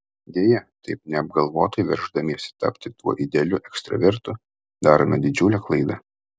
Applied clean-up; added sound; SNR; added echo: none; none; none; none.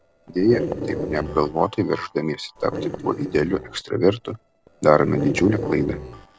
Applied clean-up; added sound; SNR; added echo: neural separator model SepFormer DNS4.